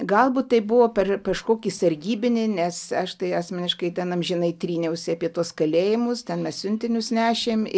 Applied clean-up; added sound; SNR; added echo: none; none; none; none.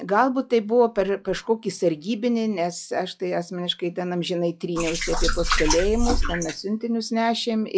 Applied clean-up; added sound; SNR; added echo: classical method log-MMSE.